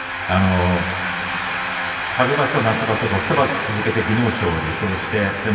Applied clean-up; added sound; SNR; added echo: none; Trumpet; 18 dB; reverberation time 2.9 s.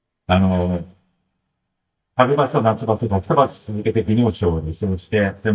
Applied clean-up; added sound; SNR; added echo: neural mask model DeepFilterNet 3.